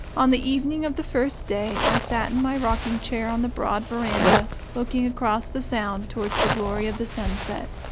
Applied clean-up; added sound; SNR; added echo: none; Zipper (clothing); 3 dB; none.